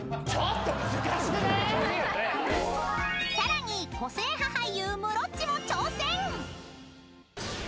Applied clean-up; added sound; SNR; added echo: none; none; none; none.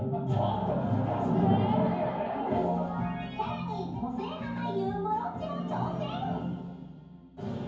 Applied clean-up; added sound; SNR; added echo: none; none; none; reverberation time 0.9 s.